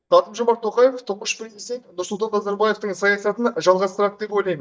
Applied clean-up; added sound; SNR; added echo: neural mask model DeepFilterNet 3.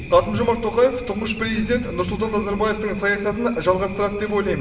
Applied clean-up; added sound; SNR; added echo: none; Thunder; 12 dB; reverberation time 1.1 s.